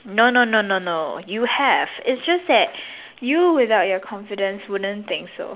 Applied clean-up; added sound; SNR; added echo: none; none; none; none.